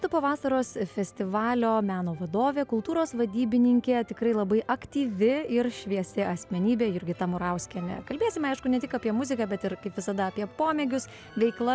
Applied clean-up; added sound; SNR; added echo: none; none; none; none.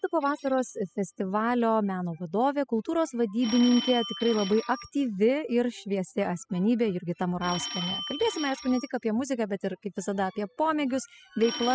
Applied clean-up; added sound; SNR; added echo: classical method spectral subtraction.